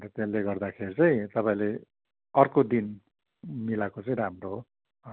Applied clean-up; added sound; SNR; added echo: none; none; none; none.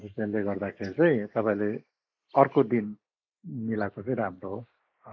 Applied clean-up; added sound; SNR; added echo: neural mask model Resemble Enhance denoiser.